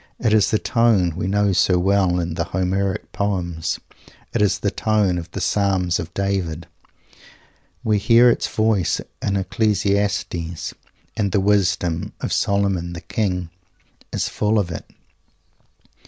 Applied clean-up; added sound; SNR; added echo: none; none; none; none.